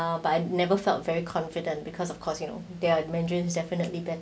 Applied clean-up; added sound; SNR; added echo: none; none; none; none.